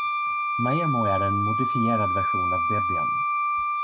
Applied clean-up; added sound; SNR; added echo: none; Wind instrument, woodwind instrument; -4 dB; none.